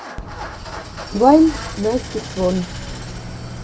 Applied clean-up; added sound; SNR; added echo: none; Idling / Engine starting; 12 dB; none.